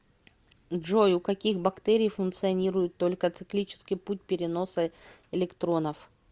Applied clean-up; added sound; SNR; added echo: none; none; none; none.